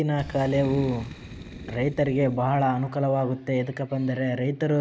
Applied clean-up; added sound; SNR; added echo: none; Boom; 18 dB; none.